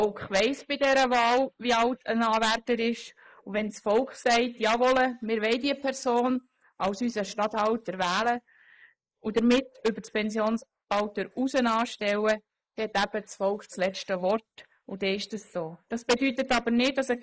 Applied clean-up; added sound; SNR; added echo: neural mask model Resemble Enhance denoiser.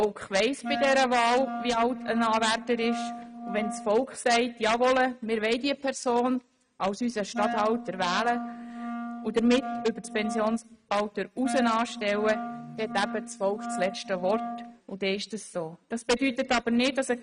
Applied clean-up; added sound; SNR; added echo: neural mask model RNNoise.